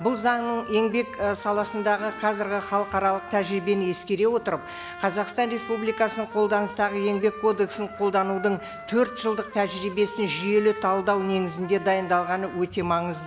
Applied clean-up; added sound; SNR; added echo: none; Trumpet; 14 dB; none.